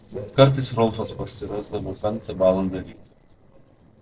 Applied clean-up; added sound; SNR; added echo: neural separator model SepFormer DNS4.